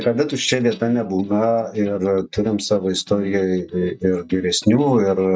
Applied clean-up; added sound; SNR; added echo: neural mask model DeepFilterNet 3.